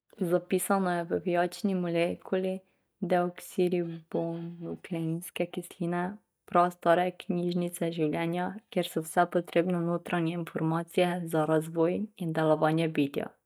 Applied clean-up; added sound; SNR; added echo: neural mask model DeepFilterNet 3.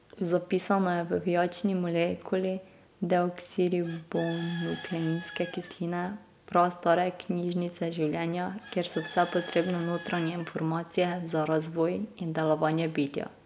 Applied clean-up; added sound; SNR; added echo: none; Bird / Chicken, rooster; 18 dB; none.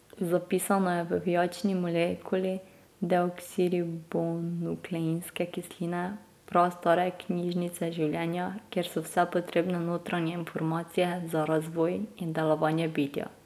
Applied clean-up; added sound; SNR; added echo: none; none; none; none.